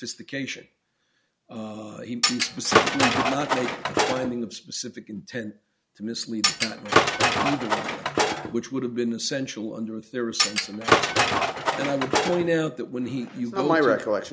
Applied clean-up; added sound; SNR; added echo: none; Tools; -5 dB; none.